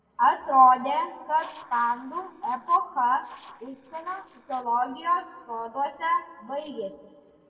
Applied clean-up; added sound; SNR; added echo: neural separator model SepFormer DNS4.